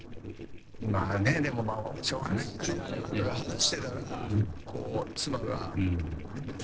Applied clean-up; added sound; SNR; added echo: neural separator model SepFormer DNS4.